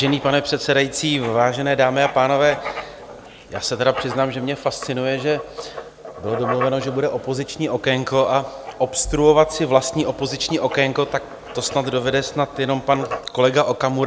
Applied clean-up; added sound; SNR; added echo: none; Writing; 14 dB; none.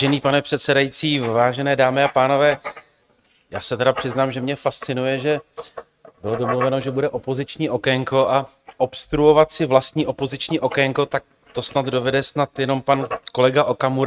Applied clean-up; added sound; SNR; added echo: neural mask model RNNoise.